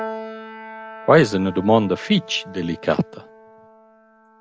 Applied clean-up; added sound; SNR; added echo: none; Piano; 15 dB; none.